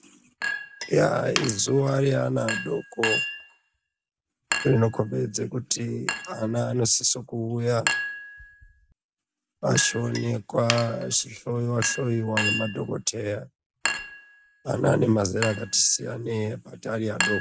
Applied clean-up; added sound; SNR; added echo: none; Chink, clink; 7 dB; none.